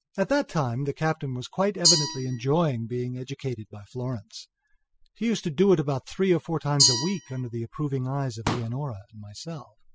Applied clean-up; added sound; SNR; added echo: classical method spectral subtraction.